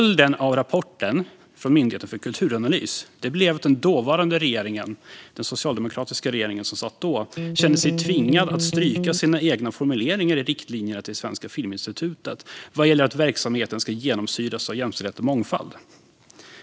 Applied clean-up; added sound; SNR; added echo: none; Electric guitar; 2 dB; none.